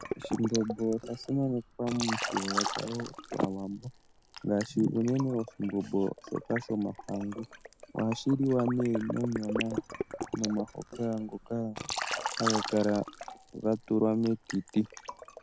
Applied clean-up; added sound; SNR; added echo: none; Liquid; 8 dB; none.